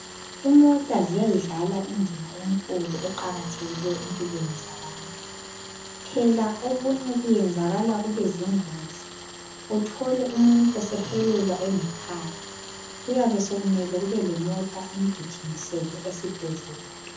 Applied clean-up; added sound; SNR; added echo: none; Tools; 14 dB; reverberation time 0.6 s.